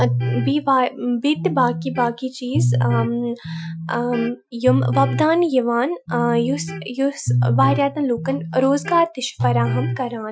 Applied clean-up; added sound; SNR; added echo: classical method Wiener filter.